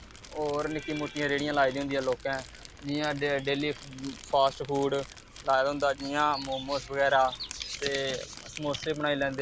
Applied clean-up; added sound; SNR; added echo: none; Crumpling, crinkling; 18 dB; none.